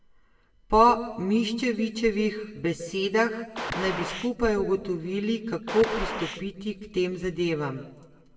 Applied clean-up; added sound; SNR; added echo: none; Gunshot, gunfire; 7 dB; reverberation time 1.0 s.